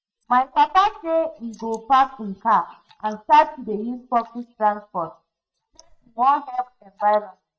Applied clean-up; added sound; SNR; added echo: neural mask model DeepFilterNet 3.